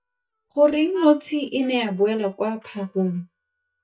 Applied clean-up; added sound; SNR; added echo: neural mask model DeepFilterNet 3.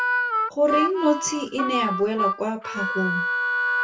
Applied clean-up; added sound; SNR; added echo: none; Harmonica; 0 dB; reverberation time 0.2 s.